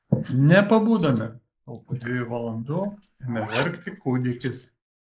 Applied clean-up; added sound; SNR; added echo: neural mask model Resemble Enhance denoiser.